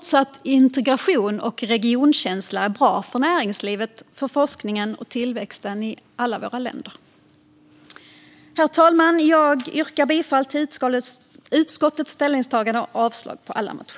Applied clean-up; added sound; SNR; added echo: none; none; none; none.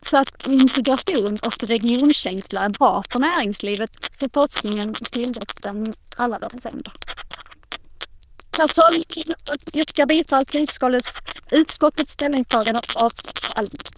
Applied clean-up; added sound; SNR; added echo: neural diffusion model UNIVERSE++.